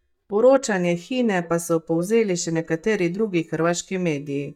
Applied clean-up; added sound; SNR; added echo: neural mask model DeepFilterNet 3.